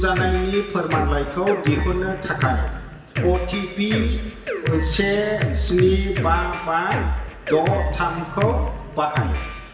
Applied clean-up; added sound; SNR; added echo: none; Drum kit; 2 dB; reverberation time 1.4 s.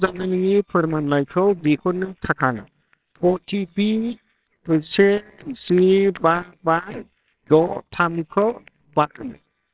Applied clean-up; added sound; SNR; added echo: neural separator model SepFormer WHAMR!.